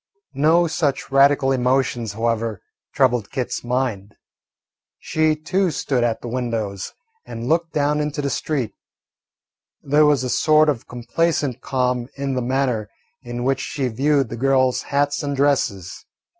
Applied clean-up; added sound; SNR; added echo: none; none; none; none.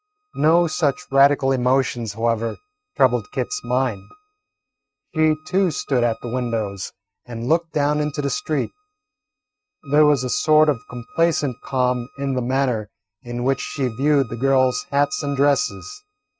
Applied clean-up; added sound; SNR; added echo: neural mask model RNNoise.